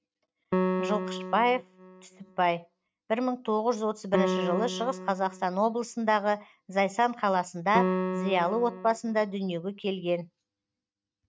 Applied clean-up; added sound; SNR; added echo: neural mask model RNNoise.